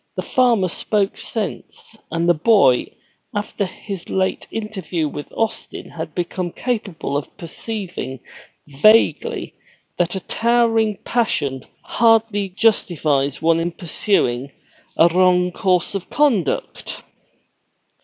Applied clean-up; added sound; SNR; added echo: none; none; none; none.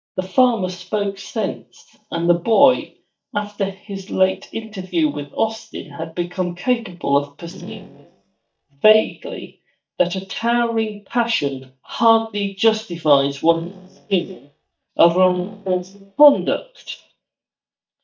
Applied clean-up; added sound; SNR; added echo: neural mask model DeepFilterNet 3.